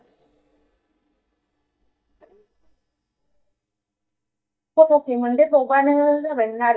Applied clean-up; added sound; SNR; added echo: neural mask model DeepFilterNet 3.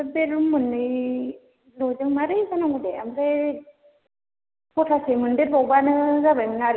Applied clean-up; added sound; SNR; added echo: none; none; none; none.